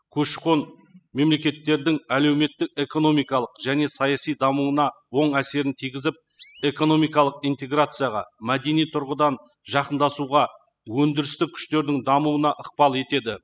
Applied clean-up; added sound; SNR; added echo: classical method spectral subtraction.